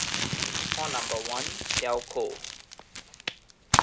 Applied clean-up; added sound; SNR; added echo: none; Crumpling, crinkling; -5 dB; none.